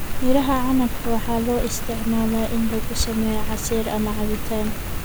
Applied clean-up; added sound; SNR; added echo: none; Rain; 0 dB; none.